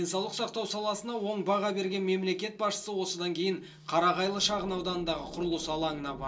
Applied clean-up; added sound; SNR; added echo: none; none; none; reverberation time 0.2 s.